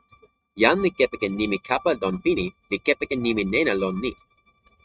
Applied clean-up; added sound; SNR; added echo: neural mask model RNNoise.